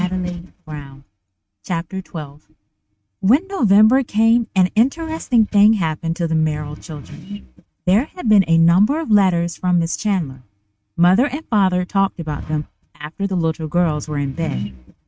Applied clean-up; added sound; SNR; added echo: neural mask model RNNoise.